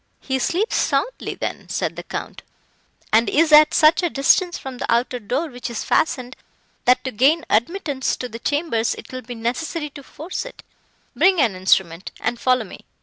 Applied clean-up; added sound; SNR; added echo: none; none; none; none.